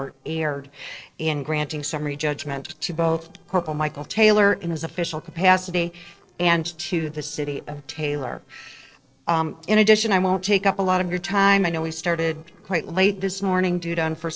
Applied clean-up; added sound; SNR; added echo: neural separator model SepFormer DNS4.